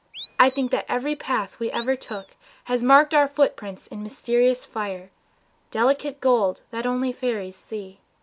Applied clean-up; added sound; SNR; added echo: none; Animal; 9 dB; none.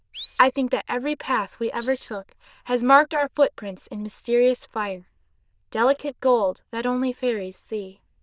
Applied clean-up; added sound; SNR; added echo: neural diffusion model UNIVERSE++.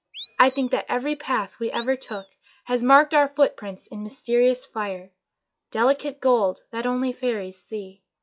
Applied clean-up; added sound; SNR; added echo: classical method log-MMSE.